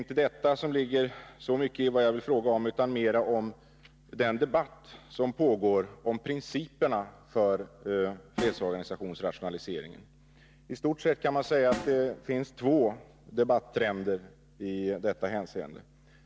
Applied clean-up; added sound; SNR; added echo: none; Snare drum; 13 dB; none.